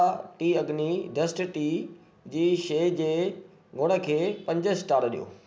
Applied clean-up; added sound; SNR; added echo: none; none; none; none.